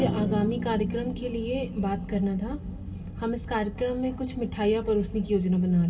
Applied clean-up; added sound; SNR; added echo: none; Drum; 9 dB; reverberation time 2.3 s.